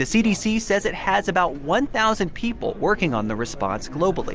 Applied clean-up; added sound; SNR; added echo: none; none; none; none.